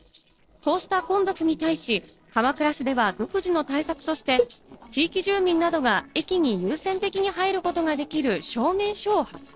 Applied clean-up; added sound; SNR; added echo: neural separator model SepFormer DNS4.